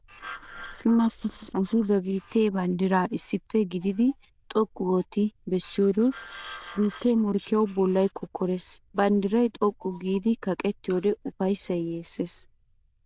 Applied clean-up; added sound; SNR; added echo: neural diffusion model UNIVERSE++.